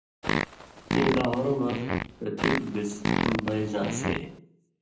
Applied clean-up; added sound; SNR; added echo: none; Fart; -1 dB; reverberation time 0.6 s.